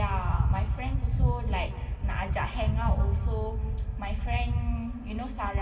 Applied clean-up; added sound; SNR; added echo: none; none; none; reverberation time 1.9 s.